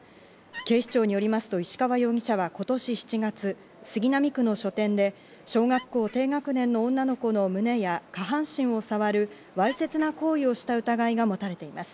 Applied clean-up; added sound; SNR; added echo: none; Wood; 17 dB; none.